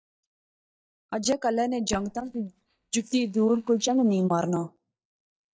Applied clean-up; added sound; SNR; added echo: neural mask model DeepFilterNet 3.